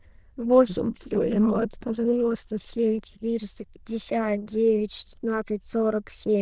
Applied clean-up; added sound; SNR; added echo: neural diffusion model UNIVERSE++.